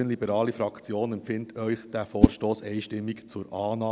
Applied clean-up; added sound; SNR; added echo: none; Whoosh, swoosh, swish; -2 dB; none.